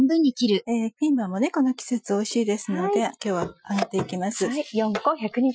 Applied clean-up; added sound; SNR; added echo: classical method Wiener filter.